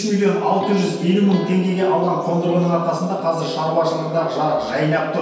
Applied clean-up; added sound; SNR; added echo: none; Electric guitar; 16 dB; reverberation time 1.2 s.